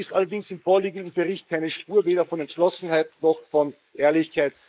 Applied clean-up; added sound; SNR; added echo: neural mask model Resemble Enhance denoiser.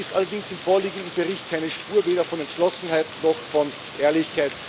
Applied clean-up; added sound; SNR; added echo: none; Rain; 11 dB; none.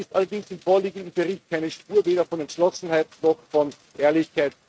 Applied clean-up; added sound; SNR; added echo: neural mask model RNNoise.